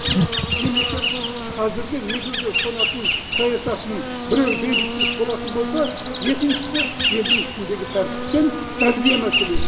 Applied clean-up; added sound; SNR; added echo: none; Insect; -1 dB; none.